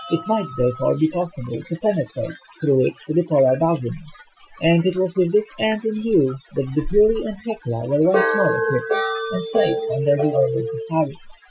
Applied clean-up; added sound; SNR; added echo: classical method Wiener filter.